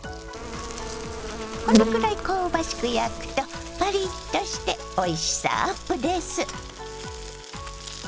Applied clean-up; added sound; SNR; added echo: none; Insect; -1 dB; none.